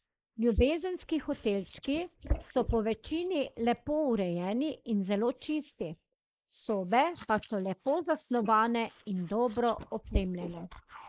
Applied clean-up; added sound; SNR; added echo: neural mask model Resemble Enhance denoiser.